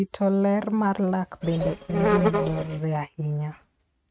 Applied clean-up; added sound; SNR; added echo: neural mask model RNNoise.